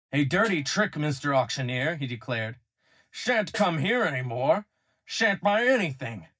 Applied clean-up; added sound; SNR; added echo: neural mask model DeepFilterNet 3.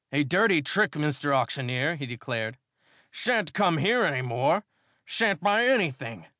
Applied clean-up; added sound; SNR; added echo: none; none; none; none.